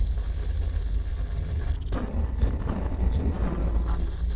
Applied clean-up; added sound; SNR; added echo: neural separator model SepFormer DNS4.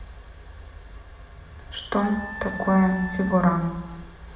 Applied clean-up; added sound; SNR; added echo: none; Wind instrument, woodwind instrument; 12 dB; reverberation time 1.1 s.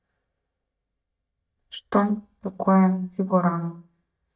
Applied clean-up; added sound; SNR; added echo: neural mask model DeepFilterNet 3.